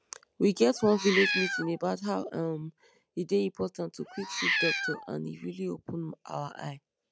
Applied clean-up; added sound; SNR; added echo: none; Meow; 2 dB; none.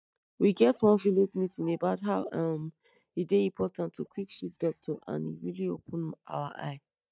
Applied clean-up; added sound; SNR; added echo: neural mask model DeepFilterNet 3.